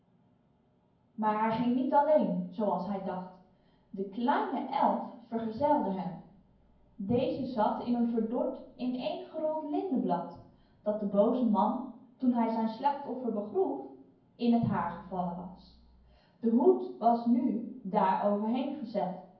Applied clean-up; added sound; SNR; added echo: none; none; none; reverberation time 0.9 s.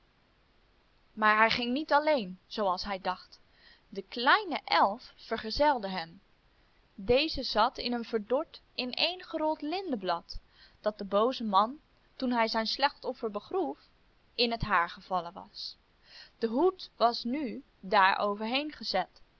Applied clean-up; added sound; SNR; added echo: none; none; none; none.